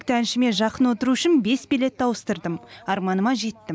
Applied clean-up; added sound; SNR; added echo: none; none; none; none.